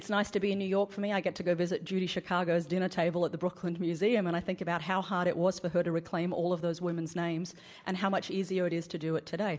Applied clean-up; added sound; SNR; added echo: none; none; none; none.